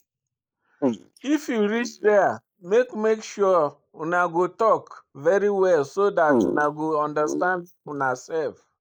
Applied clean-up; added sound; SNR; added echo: neural mask model Resemble Enhance denoiser.